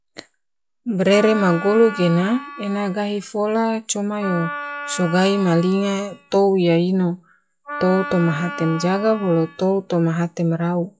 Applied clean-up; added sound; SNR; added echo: classical method log-MMSE.